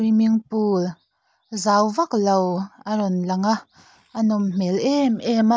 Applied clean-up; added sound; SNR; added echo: none; none; none; none.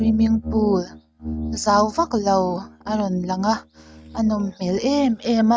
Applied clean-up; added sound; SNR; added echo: neural mask model RNNoise.